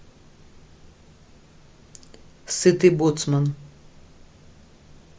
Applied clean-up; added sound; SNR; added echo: none; none; none; none.